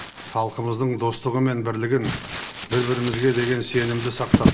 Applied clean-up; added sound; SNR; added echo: none; Crumpling, crinkling; 4 dB; reverberation time 1.7 s.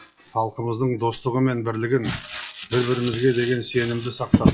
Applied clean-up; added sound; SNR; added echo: classical method WPE with log-MMSE.